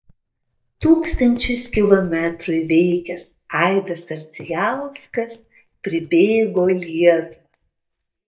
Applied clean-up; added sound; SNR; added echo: neural mask model DeepFilterNet 3.